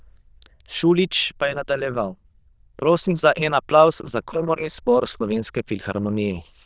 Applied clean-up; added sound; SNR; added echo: neural diffusion model UNIVERSE++.